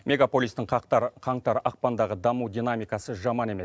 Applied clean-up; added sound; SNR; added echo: none; none; none; none.